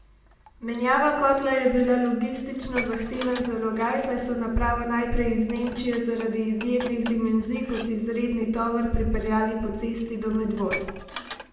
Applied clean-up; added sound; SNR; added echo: none; Dishes, pots, and pans; 17 dB; reverberation time 0.9 s.